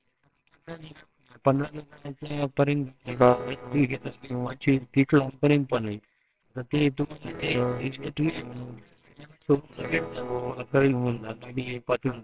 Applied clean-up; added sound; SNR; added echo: neural separator model SepFormer WHAMR!.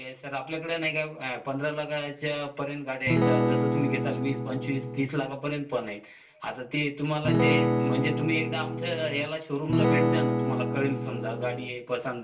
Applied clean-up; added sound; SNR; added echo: none; Acoustic guitar / Strum; -4 dB; reverberation time 0.3 s.